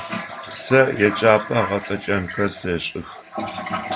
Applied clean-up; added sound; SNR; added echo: none; Toilet flush; 9 dB; none.